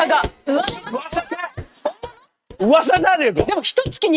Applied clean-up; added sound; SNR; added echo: neural mask model RNNoise.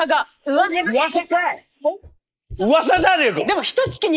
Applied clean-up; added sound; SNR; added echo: neural mask model Resemble Enhance denoiser.